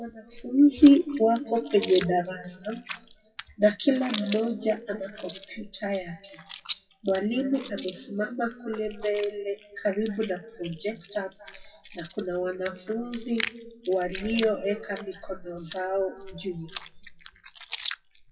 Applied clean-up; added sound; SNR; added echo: classical method WPE with log-MMSE.